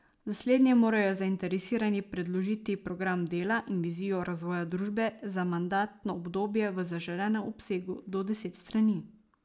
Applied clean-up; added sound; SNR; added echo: none; none; none; none.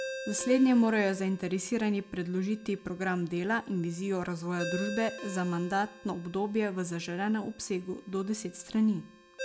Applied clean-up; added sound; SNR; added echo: none; Ringtone; 14 dB; none.